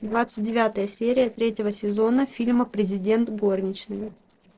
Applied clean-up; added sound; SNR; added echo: neural separator model SepFormer DNS4.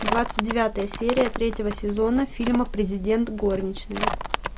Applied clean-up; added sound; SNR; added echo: none; Livestock, farm animals, working animals; 5 dB; none.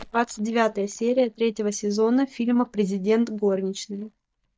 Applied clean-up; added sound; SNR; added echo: neural mask model DeepFilterNet 3.